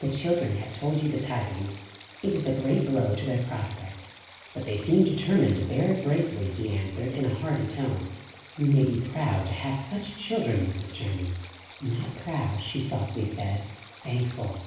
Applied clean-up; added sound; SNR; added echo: none; Stream; 16 dB; reverberation time 0.9 s.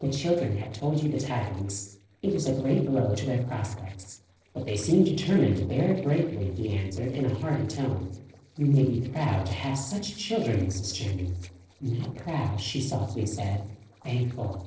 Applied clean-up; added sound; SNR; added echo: neural separator model SepFormer DNS4.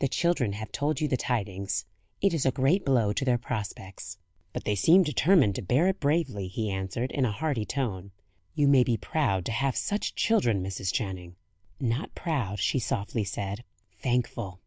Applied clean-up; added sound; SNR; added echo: none; none; none; none.